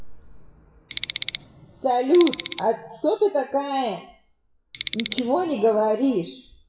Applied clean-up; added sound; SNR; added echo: classical method WPE with log-MMSE.